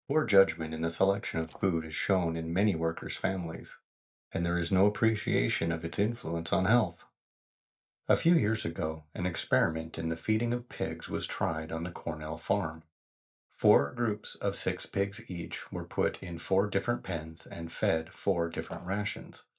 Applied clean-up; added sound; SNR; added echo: neural mask model DeepFilterNet 3.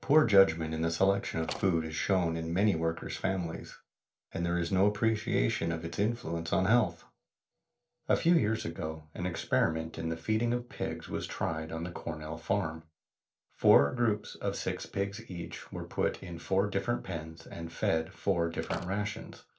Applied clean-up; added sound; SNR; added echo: neural separator model SepFormer DNS4.